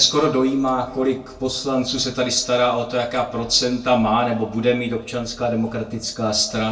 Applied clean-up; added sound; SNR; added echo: none; none; none; reverberation time 0.3 s.